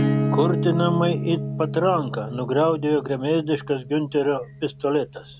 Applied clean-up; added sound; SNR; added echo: none; Acoustic guitar / Strum; 4 dB; none.